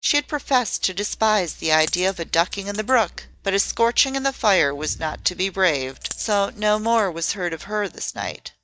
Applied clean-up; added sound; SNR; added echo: neural mask model DeepFilterNet 3.